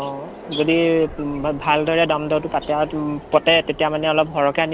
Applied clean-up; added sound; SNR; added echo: none; Subway, metro, underground; 17 dB; none.